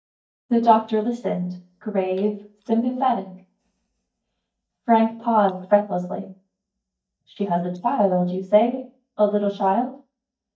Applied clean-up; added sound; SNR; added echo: neural mask model DeepFilterNet 3.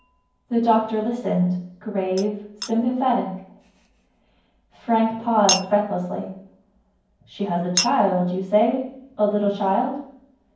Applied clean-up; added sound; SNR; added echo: none; Chink, clink; 12 dB; reverberation time 0.9 s.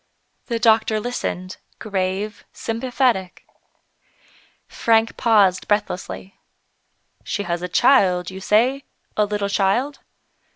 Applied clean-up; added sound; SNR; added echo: none; none; none; none.